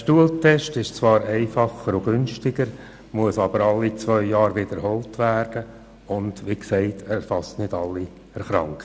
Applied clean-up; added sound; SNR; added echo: none; none; none; none.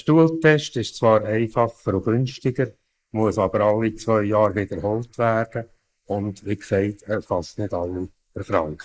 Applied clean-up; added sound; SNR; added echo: neural mask model Resemble Enhance denoiser.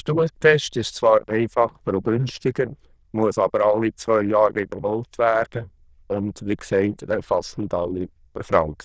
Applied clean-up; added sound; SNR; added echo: neural diffusion model UNIVERSE++.